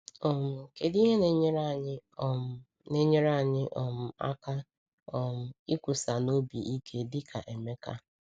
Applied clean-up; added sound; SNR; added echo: none; none; none; none.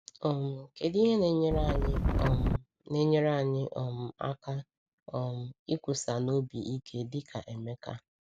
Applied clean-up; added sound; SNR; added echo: none; Wind; -4 dB; none.